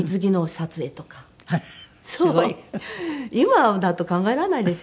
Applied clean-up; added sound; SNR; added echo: none; none; none; none.